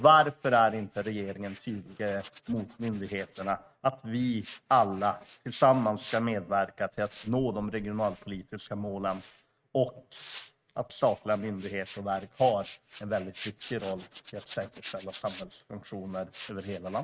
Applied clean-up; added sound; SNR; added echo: neural mask model RNNoise.